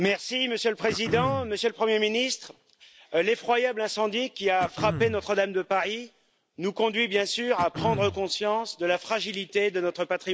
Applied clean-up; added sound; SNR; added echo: none; Cough; 11 dB; none.